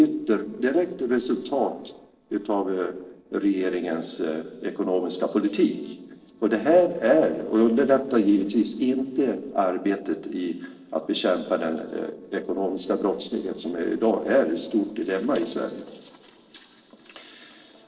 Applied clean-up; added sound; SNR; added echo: neural separator model SepFormer DNS4.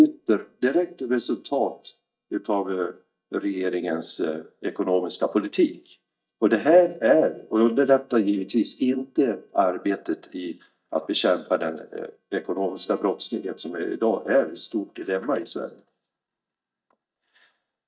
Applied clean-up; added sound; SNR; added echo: neural mask model DeepFilterNet 3.